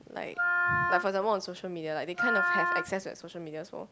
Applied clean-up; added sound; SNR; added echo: none; Wind instrument, woodwind instrument; -3 dB; none.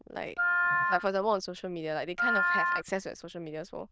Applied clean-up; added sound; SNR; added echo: neural diffusion model UNIVERSE++.